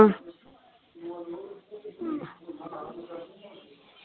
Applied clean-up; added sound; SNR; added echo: none; none; none; none.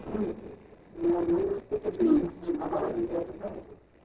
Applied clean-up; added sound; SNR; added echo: neural separator model SepFormer DNS4.